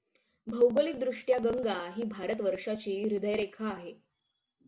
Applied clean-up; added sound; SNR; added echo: none; none; none; none.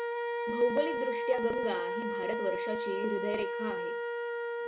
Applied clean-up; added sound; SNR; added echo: none; Wind instrument, woodwind instrument; -1 dB; none.